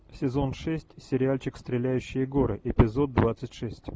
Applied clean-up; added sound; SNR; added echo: none; none; none; none.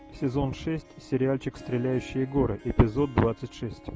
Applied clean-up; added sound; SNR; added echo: none; Harp; 19 dB; none.